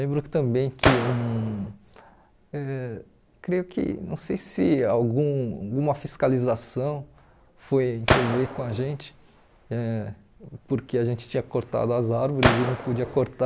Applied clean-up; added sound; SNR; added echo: none; Gunshot, gunfire; 1 dB; none.